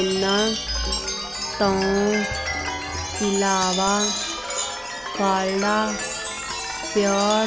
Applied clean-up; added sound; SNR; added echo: none; Chime; 3 dB; none.